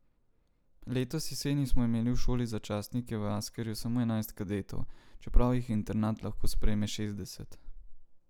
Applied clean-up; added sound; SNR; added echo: none; none; none; none.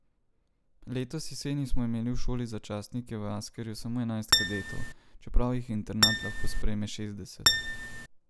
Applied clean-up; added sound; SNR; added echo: none; Acoustic guitar; -3 dB; none.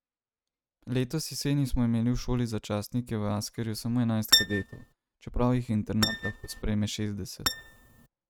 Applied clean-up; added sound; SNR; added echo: neural mask model RNNoise.